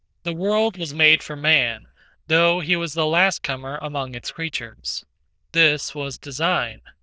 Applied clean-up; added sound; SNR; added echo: neural diffusion model UNIVERSE++.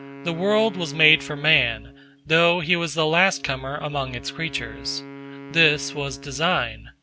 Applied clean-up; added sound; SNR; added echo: none; Wind instrument, woodwind instrument; 17 dB; none.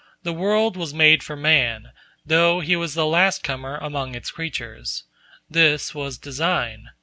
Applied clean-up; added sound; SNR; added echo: none; none; none; none.